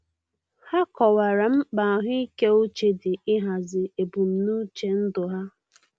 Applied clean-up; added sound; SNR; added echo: none; none; none; none.